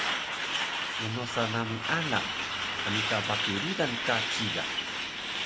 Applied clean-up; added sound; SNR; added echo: none; Truck; -2 dB; none.